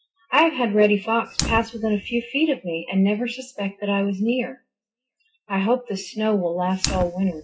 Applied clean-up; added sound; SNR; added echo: classical method WPE with log-MMSE.